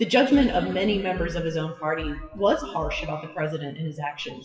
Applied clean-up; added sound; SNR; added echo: classical method WPE with log-MMSE.